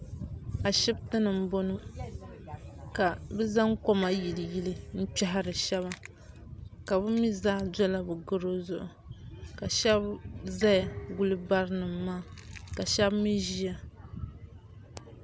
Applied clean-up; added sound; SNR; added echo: none; Dishes, pots, and pans; 18 dB; none.